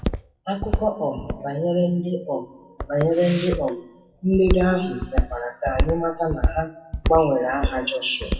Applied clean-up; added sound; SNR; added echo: classical method WPE with log-MMSE.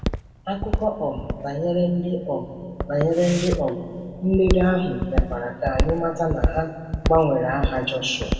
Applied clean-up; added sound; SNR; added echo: none; Walk, footsteps; 4 dB; reverberation time 1.9 s.